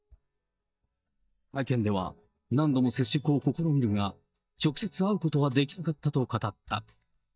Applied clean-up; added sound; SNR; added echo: neural mask model DeepFilterNet 3.